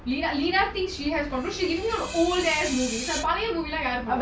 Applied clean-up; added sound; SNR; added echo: none; Screech; 11 dB; none.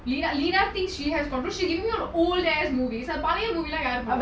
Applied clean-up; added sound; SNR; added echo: none; none; none; none.